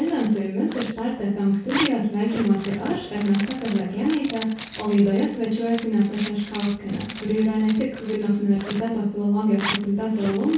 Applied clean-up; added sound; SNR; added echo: none; Zipper (clothing); 14 dB; reverberation time 0.6 s.